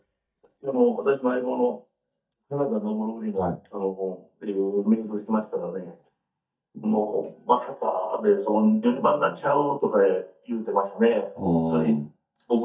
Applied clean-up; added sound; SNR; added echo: neural mask model DeepFilterNet 3.